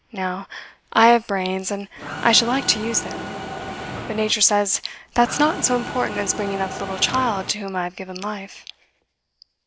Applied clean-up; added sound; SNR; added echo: none; Mechanisms; 8 dB; none.